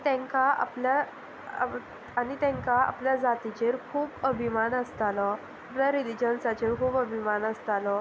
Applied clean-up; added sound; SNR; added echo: none; none; none; none.